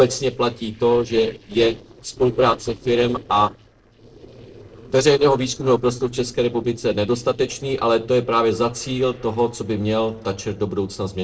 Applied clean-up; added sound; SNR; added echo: neural separator model SepFormer DNS4.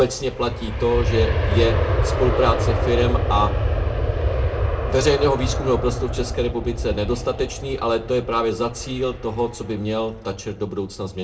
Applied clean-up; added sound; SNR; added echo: none; Aircraft; 0 dB; reverberation time 0.2 s.